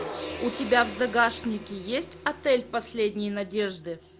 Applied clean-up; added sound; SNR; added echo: none; Gong; 13 dB; none.